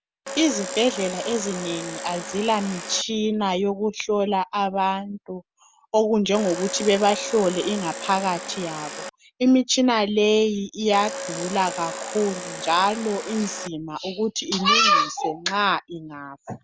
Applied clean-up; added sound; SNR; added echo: none; Domestic sounds, home sounds; 9 dB; none.